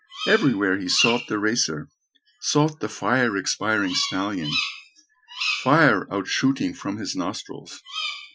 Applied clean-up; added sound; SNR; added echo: classical method Wiener filter.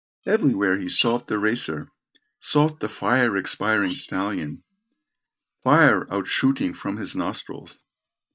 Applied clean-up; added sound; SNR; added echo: neural mask model DeepFilterNet 3.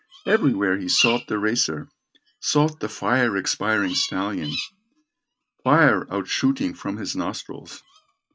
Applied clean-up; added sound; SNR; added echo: neural mask model RNNoise.